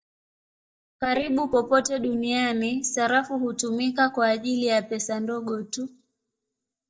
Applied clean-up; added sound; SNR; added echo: neural mask model DeepFilterNet 3.